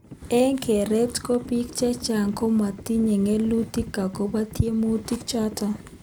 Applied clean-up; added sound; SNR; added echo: none; Livestock, farm animals, working animals; 16 dB; none.